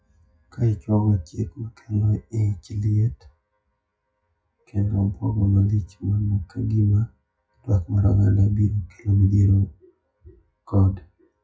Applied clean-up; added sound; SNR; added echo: classical method WPE with log-MMSE.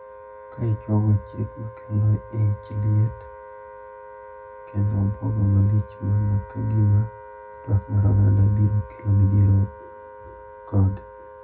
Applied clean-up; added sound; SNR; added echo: none; Wind instrument, woodwind instrument; 19 dB; reverberation time 0.4 s.